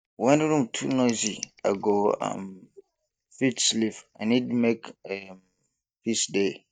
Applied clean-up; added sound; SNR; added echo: neural mask model DeepFilterNet 3.